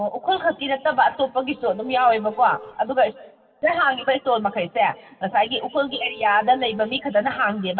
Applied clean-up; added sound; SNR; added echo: none; Vehicle horn, car horn, honking; 19 dB; reverberation time 1.5 s.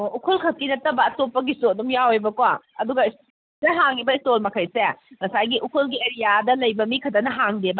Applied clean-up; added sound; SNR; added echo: none; none; none; none.